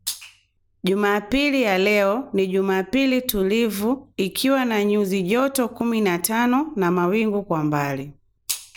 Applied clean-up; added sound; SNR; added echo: none; none; none; none.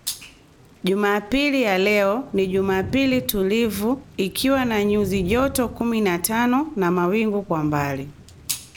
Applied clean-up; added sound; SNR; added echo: none; Thunder / Rain; 17 dB; none.